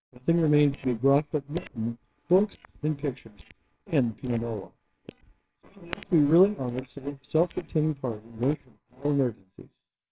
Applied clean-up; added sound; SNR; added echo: neural separator model SepFormer WHAMR!.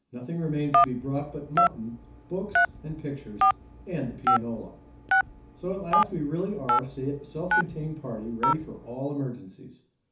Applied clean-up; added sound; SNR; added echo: none; Telephone; -4 dB; reverberation time 0.9 s.